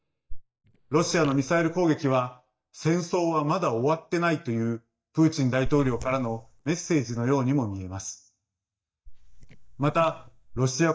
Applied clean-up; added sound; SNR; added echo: neural mask model DeepFilterNet 3.